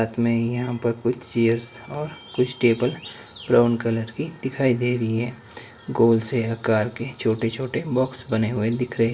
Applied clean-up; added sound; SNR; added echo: none; none; none; reverberation time 0.3 s.